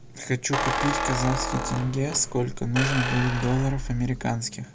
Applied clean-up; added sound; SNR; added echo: none; Squeak; 3 dB; none.